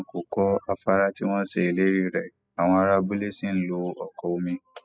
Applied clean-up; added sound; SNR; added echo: classical method spectral subtraction.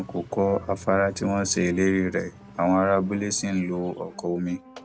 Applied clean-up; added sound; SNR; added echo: none; Engine + Bowed string instrument; 20 dB; none.